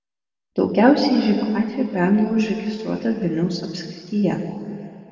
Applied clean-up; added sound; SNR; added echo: none; none; none; reverberation time 2.1 s.